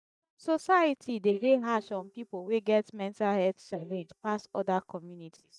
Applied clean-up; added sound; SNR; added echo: neural mask model DeepFilterNet 3.